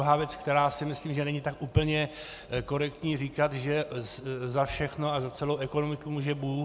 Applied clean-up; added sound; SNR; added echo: none; none; none; none.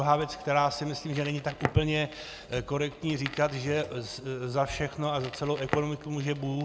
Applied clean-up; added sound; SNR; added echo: none; Crackle; 13 dB; none.